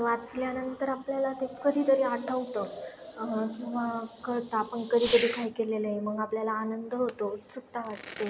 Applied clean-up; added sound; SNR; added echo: none; Fireworks; 16 dB; none.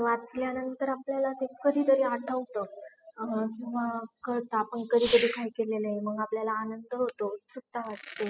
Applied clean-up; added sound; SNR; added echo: classical method spectral subtraction.